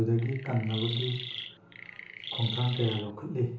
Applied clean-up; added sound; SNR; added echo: none; Chirp, tweet; 8 dB; reverberation time 0.8 s.